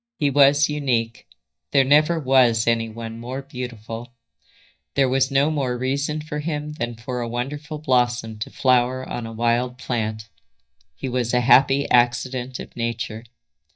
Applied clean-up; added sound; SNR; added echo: neural mask model DeepFilterNet 3.